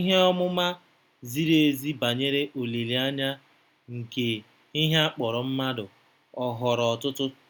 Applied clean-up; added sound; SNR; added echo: none; none; none; none.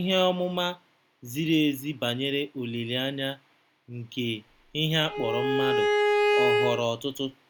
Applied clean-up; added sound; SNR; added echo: none; Bowed string instrument; -3 dB; none.